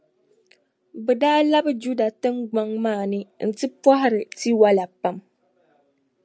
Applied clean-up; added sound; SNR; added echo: none; none; none; none.